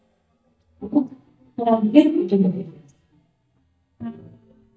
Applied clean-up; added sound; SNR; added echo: neural mask model DeepFilterNet 3.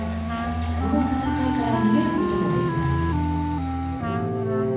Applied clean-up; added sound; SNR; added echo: none; Wind instrument, woodwind instrument; 3 dB; reverberation time 1.1 s.